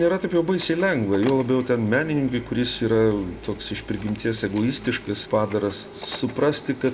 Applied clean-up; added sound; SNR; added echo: none; Printer; 17 dB; reverberation time 1.5 s.